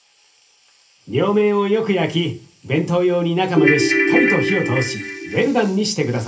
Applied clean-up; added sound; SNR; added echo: none; Ringtone / Keyboard (musical); -2 dB; reverberation time 0.3 s.